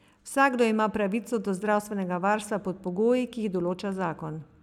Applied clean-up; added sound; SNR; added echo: none; none; none; none.